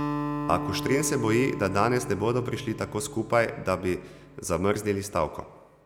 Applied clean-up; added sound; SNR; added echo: none; Acoustic guitar; 9 dB; none.